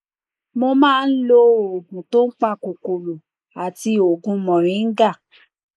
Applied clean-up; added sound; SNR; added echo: neural mask model Resemble Enhance denoiser.